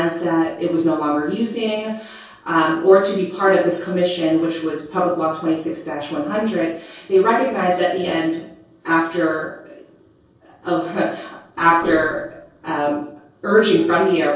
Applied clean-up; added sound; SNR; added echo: neural separator model SepFormer DNS4.